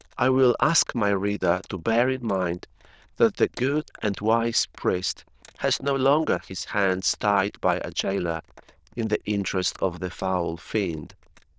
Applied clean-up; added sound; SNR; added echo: neural diffusion model UNIVERSE++.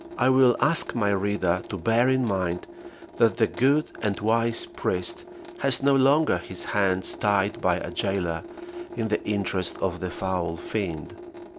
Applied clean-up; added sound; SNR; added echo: none; Drip / Sink (filling or washing) / Water tap, faucet; 15 dB; none.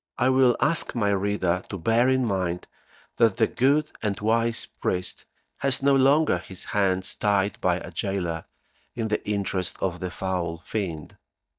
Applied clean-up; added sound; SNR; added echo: neural mask model DeepFilterNet 3.